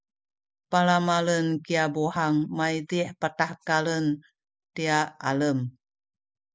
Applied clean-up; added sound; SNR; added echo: none; none; none; none.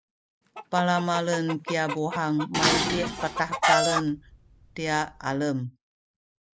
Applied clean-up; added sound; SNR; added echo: none; Chicken, rooster + Dishes, pots, and pans; 1 dB; none.